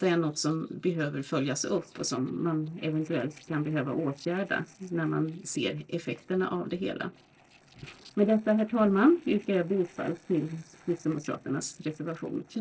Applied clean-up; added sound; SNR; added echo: neural separator model SepFormer DNS4.